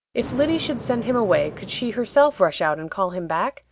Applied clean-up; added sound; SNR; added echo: none; Thunder; 15 dB; none.